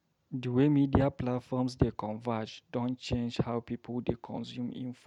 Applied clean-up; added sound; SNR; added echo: none; none; none; none.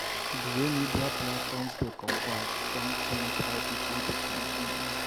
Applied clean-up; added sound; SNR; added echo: none; Domestic sounds, home sounds; -3 dB; none.